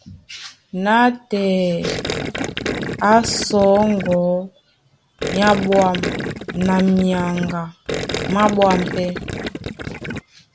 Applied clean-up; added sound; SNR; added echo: none; Gurgling; 6 dB; none.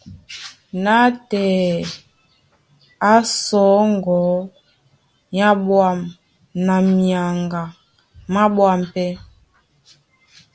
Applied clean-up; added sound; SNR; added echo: none; none; none; none.